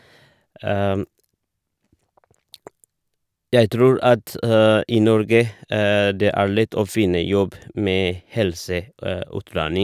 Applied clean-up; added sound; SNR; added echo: none; none; none; none.